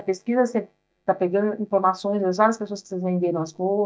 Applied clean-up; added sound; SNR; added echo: neural mask model DeepFilterNet 3.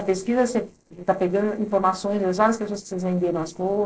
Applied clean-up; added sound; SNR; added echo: neural separator model SepFormer DNS4.